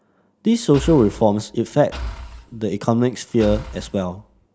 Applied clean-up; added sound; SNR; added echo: none; Engine / Car; 13 dB; none.